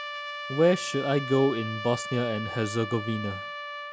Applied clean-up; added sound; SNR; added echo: none; Trumpet; 9 dB; none.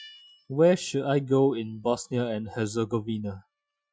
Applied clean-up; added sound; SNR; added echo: classical method Wiener filter.